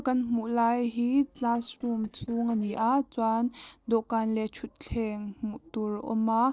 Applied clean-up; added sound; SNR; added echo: neural separator model SepFormer DNS4.